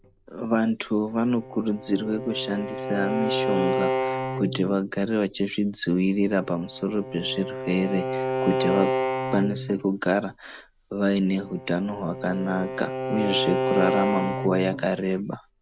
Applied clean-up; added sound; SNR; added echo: none; Bowed string instrument; 4 dB; none.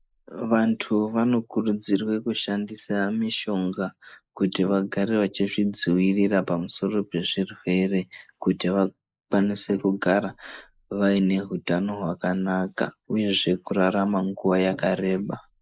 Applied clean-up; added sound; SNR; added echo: neural mask model Resemble Enhance denoiser.